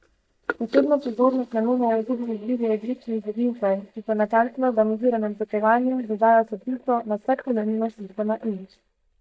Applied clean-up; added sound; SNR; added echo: neural mask model DeepFilterNet 3.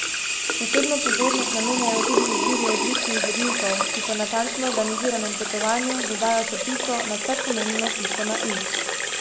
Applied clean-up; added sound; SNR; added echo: none; Sink (filling or washing) / Water tap, faucet; -3 dB; none.